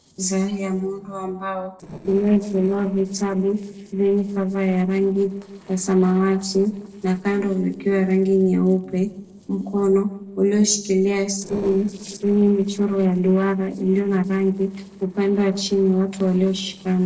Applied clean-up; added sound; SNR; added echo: neural separator model SepFormer DNS4.